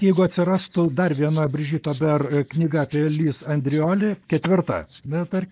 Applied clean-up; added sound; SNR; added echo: neural mask model Resemble Enhance denoiser.